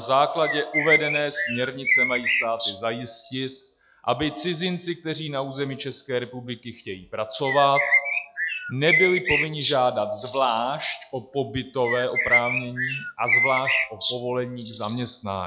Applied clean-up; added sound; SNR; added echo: classical method log-MMSE.